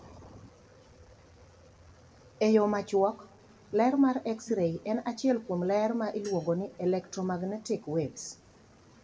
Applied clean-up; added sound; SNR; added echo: none; none; none; reverberation time 0.3 s.